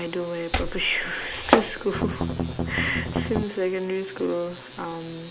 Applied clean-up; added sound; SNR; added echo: none; Strum + Domestic sounds, home sounds; -2 dB; none.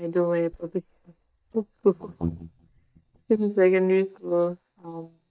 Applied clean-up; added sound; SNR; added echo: neural mask model DeepFilterNet 3.